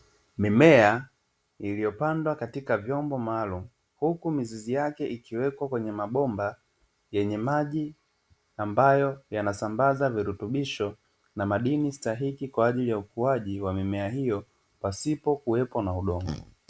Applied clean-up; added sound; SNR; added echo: none; none; none; none.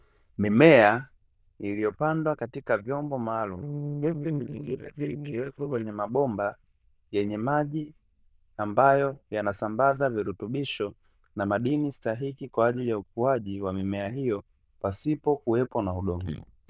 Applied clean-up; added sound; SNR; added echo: neural diffusion model UNIVERSE++.